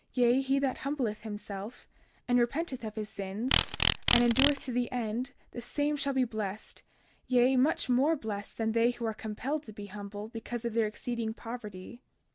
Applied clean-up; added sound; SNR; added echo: none; Insect; -2 dB; none.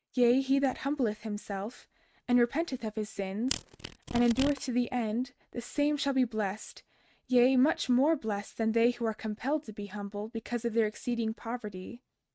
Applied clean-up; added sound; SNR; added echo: neural mask model RNNoise.